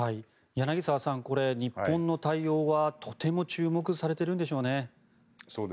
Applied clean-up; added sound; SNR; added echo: none; none; none; none.